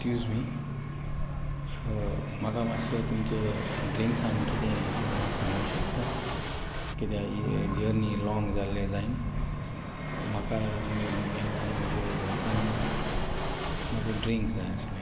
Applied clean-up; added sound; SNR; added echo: none; Fixed-wing aircraft, airplane + Accelerating, revving, vroom; -1 dB; none.